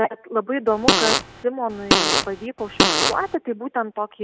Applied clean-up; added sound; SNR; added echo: none; Fart; -5 dB; none.